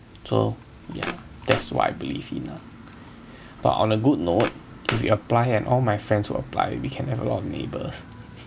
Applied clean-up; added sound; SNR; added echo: none; Walk, footsteps; 12 dB; none.